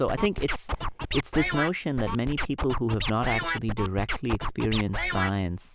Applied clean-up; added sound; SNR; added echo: none; Scratching (performance technique); 2 dB; none.